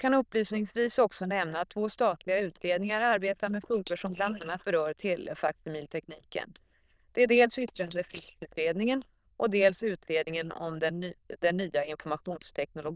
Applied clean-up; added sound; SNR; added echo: neural diffusion model UNIVERSE++.